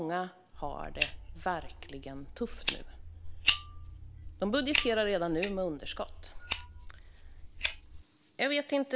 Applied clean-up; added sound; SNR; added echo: none; Fire; -3 dB; none.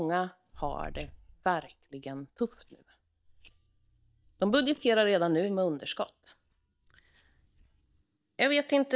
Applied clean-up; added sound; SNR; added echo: neural mask model DeepFilterNet 3.